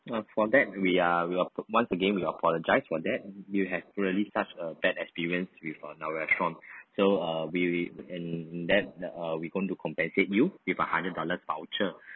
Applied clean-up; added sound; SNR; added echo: none; none; none; none.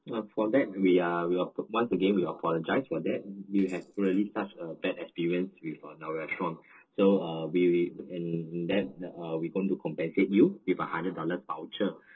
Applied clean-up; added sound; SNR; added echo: neural separator model SepFormer DNS4.